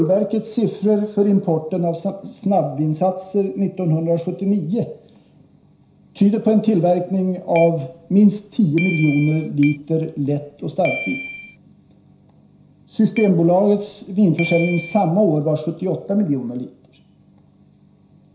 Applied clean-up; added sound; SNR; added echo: none; Keyboard (musical); 11 dB; reverberation time 0.5 s.